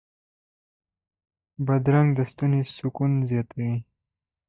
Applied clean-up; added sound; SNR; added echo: neural mask model DeepFilterNet 3.